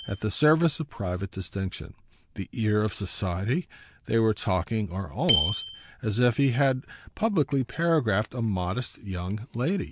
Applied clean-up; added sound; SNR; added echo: none; Bicycle bell; 12 dB; none.